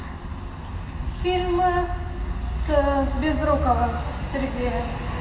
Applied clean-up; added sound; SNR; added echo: none; none; none; reverberation time 1.9 s.